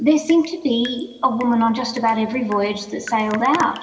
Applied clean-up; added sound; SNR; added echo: none; Drip; 19 dB; reverberation time 1.9 s.